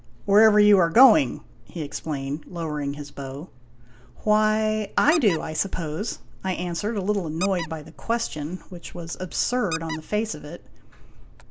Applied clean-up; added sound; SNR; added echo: none; Squeak; 16 dB; none.